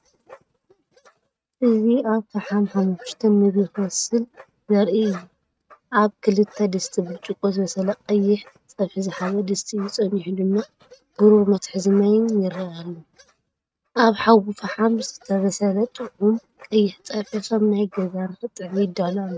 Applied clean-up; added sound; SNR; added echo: neural mask model RNNoise.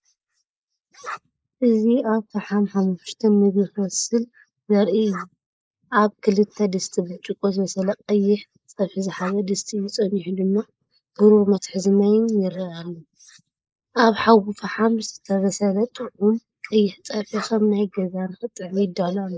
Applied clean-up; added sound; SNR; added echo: neural mask model Resemble Enhance denoiser.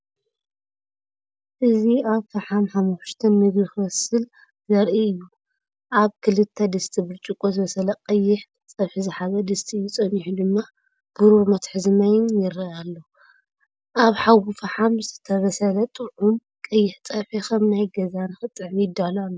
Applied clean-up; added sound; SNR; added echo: none; none; none; none.